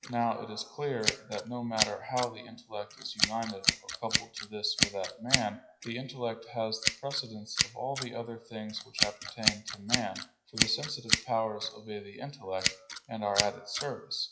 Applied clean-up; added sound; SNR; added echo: classical method WPE with log-MMSE.